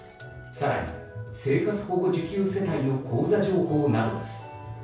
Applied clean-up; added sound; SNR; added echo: none; Doorbell; 15 dB; reverberation time 0.6 s.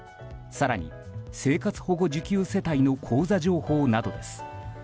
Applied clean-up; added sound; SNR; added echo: none; none; none; none.